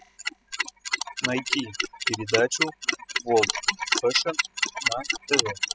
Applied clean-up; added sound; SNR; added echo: classical method spectral subtraction.